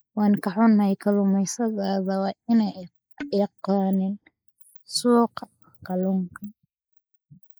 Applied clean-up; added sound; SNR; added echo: neural mask model Resemble Enhance denoiser.